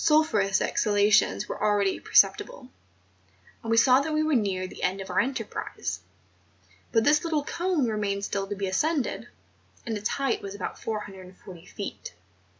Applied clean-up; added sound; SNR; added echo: none; none; none; none.